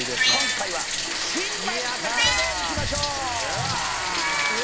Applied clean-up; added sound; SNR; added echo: none; Bathtub (filling or washing) + Meow; -4 dB; none.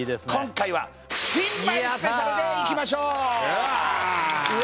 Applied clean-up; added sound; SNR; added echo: none; none; none; none.